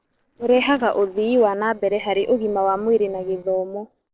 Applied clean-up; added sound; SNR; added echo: neural separator model SepFormer DNS4.